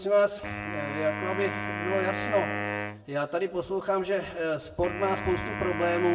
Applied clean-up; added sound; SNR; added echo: none; Wind instrument, woodwind instrument; 6 dB; reverberation time 0.6 s.